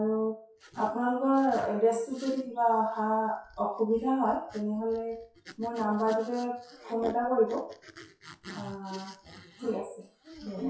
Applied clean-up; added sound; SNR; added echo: classical method WPE with log-MMSE.